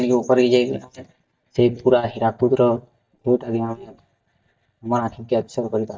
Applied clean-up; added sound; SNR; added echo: neural mask model DeepFilterNet 3.